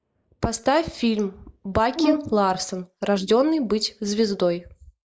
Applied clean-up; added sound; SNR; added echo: neural mask model Resemble Enhance denoiser.